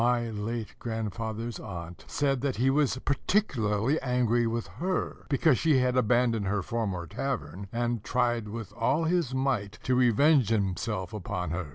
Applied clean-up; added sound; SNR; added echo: none; none; none; none.